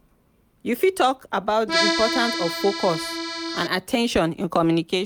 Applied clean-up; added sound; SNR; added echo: none; Accordion; 2 dB; none.